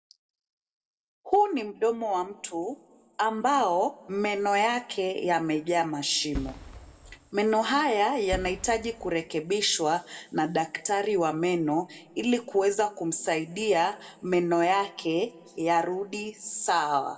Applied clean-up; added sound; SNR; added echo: none; Fireworks; 13 dB; reverberation time 0.8 s.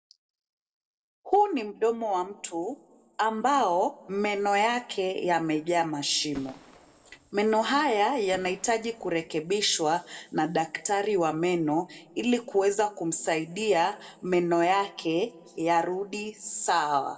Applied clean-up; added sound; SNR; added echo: neural separator model SepFormer DNS4.